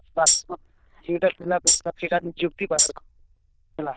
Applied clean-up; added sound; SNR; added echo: neural diffusion model UNIVERSE++.